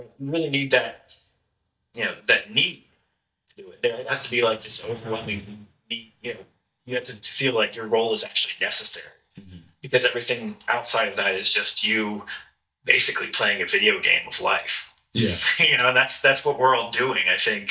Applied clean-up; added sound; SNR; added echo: neural mask model DeepFilterNet 3.